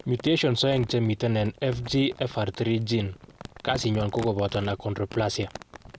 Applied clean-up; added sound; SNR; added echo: none; Crumpling, crinkling; 17 dB; none.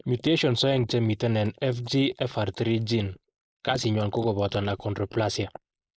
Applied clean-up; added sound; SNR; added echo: neural mask model Resemble Enhance denoiser.